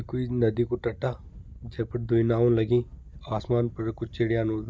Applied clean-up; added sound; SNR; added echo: none; Wind / Boat, Water vehicle; 17 dB; none.